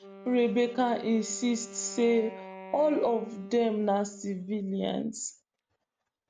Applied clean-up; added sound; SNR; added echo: none; Wind instrument, woodwind instrument; 18 dB; none.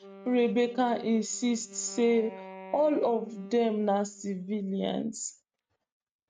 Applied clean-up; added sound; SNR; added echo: neural mask model RNNoise.